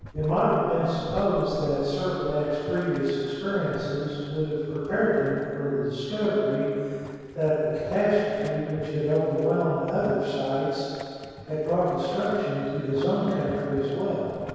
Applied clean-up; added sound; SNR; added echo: none; Boiling; 19 dB; reverberation time 2.2 s.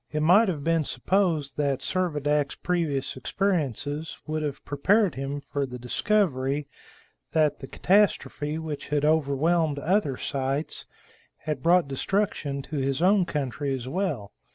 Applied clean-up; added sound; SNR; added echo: none; none; none; none.